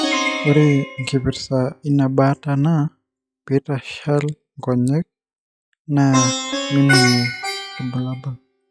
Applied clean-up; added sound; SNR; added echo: classical method log-MMSE.